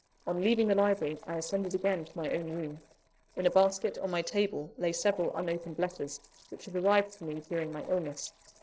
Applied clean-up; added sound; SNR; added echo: neural separator model SepFormer DNS4.